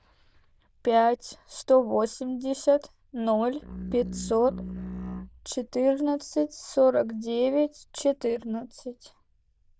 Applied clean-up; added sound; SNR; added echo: neural diffusion model UNIVERSE++.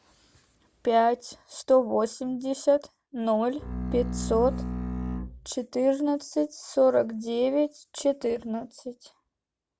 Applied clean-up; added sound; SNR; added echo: none; Bowed string instrument; 5 dB; none.